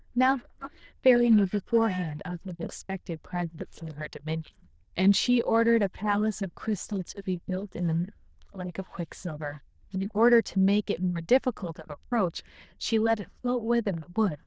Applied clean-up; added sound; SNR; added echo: neural diffusion model UNIVERSE++.